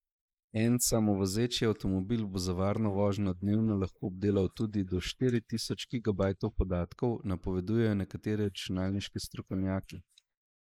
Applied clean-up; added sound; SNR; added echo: neural mask model Resemble Enhance denoiser.